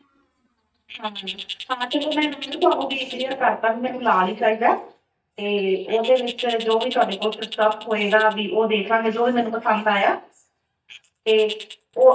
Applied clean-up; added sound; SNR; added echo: neural mask model DeepFilterNet 3.